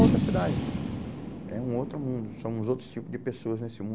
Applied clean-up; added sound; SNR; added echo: none; Fireworks; -2 dB; none.